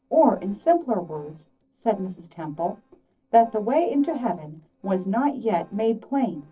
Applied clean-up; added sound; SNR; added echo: neural separator model SepFormer DNS4.